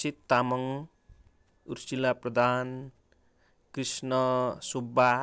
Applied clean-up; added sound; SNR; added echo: none; none; none; none.